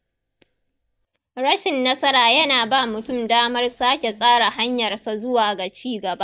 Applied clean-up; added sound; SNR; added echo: neural mask model DeepFilterNet 3.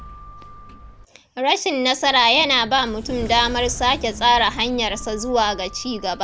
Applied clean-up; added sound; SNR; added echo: none; Sliding door; 15 dB; none.